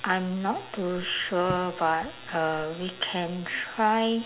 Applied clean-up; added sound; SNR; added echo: none; Raindrop / Drip; 14 dB; none.